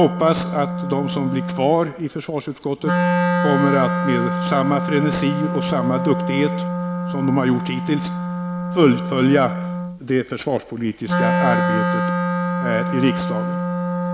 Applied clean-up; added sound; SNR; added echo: none; Wind instrument, woodwind instrument; 1 dB; none.